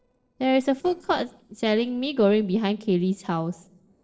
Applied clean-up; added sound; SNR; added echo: neural separator model SepFormer DNS4.